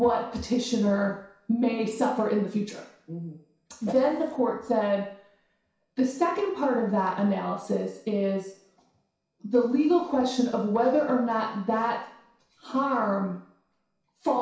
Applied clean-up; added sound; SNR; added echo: none; Whoosh, swoosh, swish; 12 dB; reverberation time 0.6 s.